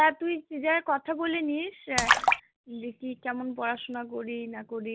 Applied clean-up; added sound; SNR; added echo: none; Splash, splatter; -1 dB; none.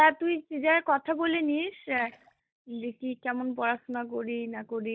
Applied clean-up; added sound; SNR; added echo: neural mask model DeepFilterNet 3.